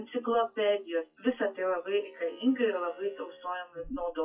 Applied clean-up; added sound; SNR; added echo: classical method WPE with log-MMSE.